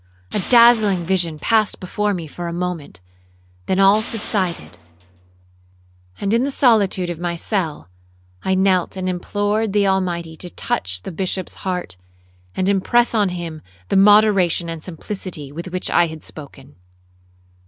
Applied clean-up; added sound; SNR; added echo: none; Tools; 15 dB; none.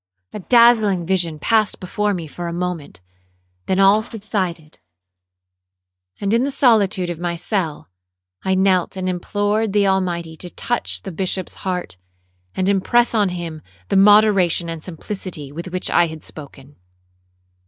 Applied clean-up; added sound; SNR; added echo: neural mask model DeepFilterNet 3.